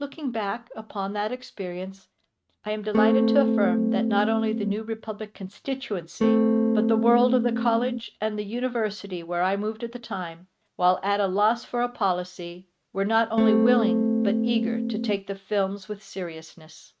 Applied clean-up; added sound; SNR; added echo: neural mask model RNNoise.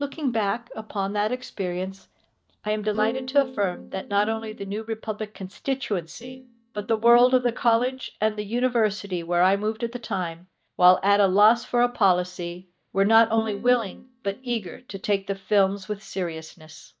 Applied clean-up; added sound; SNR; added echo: neural mask model DeepFilterNet 3.